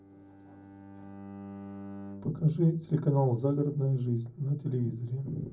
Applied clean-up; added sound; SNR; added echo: none; Bowed string instrument; 17 dB; reverberation time 0.4 s.